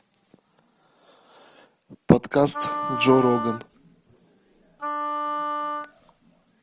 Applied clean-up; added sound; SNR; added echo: none; Wind instrument, woodwind instrument; 4 dB; none.